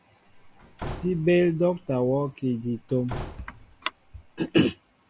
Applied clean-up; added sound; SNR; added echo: none; Slam / Wood; 15 dB; none.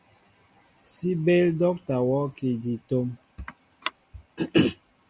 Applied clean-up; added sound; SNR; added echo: none; none; none; none.